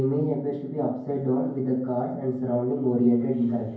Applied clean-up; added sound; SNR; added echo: none; none; none; reverberation time 0.9 s.